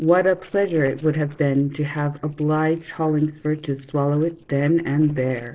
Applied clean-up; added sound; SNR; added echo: neural separator model SepFormer DNS4.